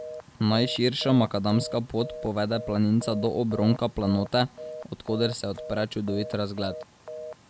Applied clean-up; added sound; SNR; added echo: none; Telephone; 13 dB; none.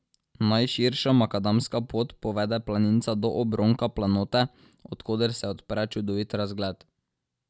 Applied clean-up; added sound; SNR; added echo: none; none; none; none.